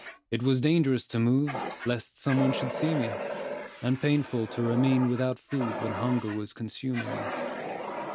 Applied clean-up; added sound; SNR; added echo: none; Fire; 8 dB; none.